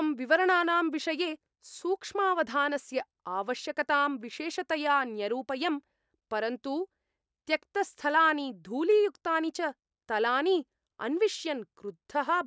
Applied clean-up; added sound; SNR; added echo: none; none; none; none.